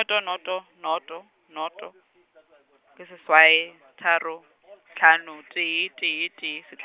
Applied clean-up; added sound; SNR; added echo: none; none; none; none.